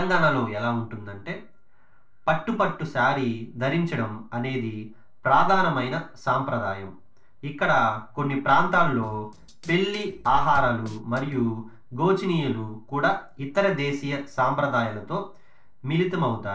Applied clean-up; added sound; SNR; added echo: neural separator model SepFormer DNS4.